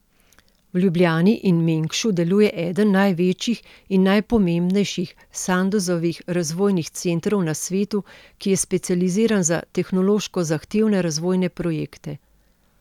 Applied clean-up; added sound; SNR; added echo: none; none; none; none.